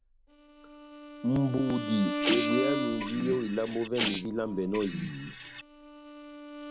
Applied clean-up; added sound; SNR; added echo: none; Bowed string instrument + Printer; 4 dB; none.